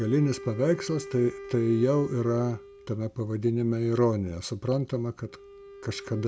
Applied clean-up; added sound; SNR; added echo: none; Wind instrument, woodwind instrument; 17 dB; none.